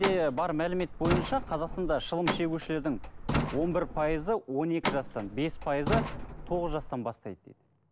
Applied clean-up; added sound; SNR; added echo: none; Truck; 3 dB; none.